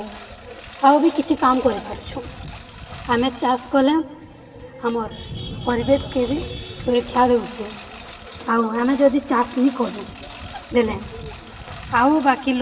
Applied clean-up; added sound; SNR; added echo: none; Engine; 16 dB; reverberation time 1.6 s.